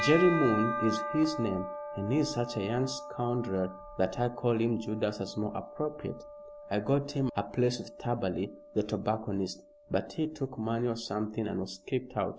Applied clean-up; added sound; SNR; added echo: none; Bell; 10 dB; none.